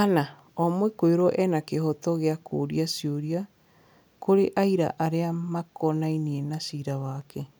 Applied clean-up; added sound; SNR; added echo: none; none; none; none.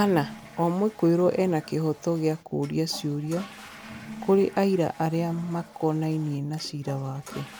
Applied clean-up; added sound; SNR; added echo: none; Toilet flush / Water; 18 dB; none.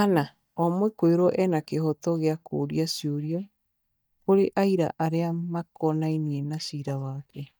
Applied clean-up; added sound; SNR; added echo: neural mask model DeepFilterNet 3.